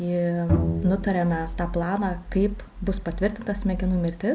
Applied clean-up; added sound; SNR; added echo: none; Bowed string instrument; 4 dB; none.